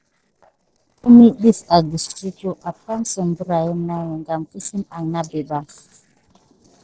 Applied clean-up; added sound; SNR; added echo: neural separator model SepFormer DNS4.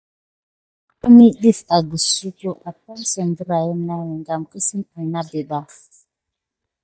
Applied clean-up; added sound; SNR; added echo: neural mask model DeepFilterNet 3.